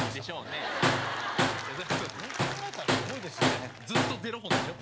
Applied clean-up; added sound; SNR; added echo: none; Tools; -5 dB; none.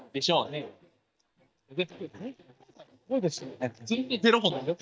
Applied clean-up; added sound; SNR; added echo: neural mask model DeepFilterNet 3.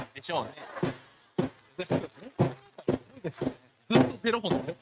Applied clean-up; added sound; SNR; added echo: neural mask model RNNoise.